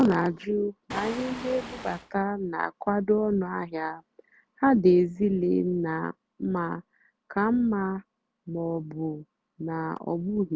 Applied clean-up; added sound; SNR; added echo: none; Waves, surf; 11 dB; none.